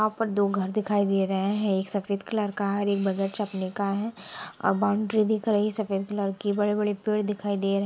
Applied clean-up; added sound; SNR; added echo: none; none; none; none.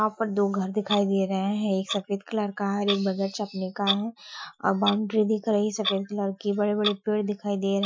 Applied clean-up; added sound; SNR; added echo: classical method Wiener filter.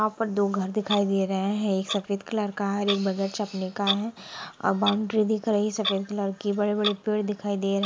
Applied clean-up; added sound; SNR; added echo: none; Clock; 11 dB; none.